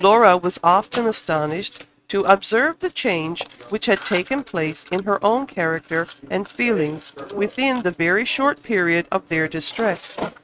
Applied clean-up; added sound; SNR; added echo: neural mask model RNNoise.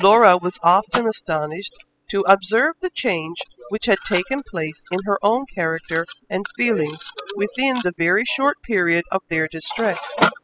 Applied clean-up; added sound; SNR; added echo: classical method spectral subtraction.